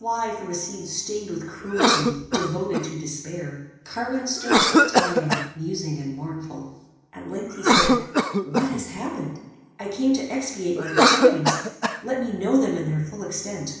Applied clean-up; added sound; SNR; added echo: none; Cough; -3 dB; reverberation time 0.9 s.